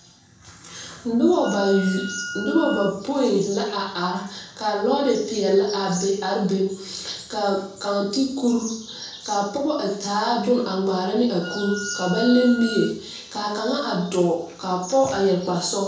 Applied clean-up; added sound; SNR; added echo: none; Wind instrument, woodwind instrument; 12 dB; reverberation time 0.6 s.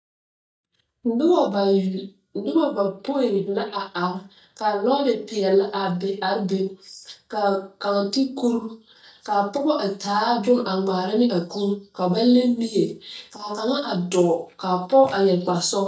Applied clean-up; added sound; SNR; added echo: neural mask model DeepFilterNet 3.